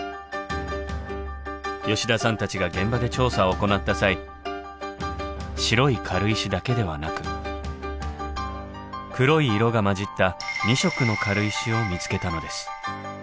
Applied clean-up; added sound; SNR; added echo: none; none; none; none.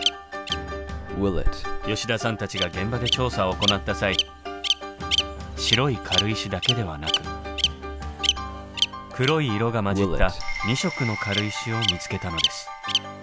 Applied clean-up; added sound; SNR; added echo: none; Bird vocalization, bird call, bird song; 1 dB; none.